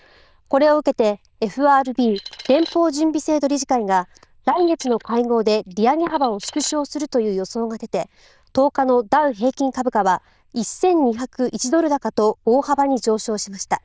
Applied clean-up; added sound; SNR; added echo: neural diffusion model UNIVERSE++.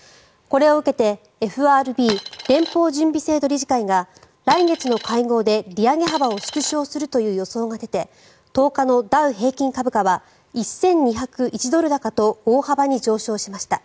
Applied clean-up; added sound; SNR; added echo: none; Coin (dropping); 11 dB; none.